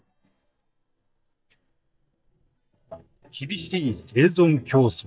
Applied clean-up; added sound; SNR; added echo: neural mask model DeepFilterNet 3.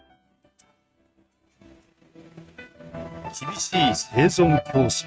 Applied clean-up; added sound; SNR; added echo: neural mask model RNNoise.